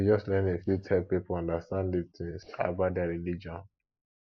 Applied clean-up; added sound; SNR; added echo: neural mask model Resemble Enhance denoiser.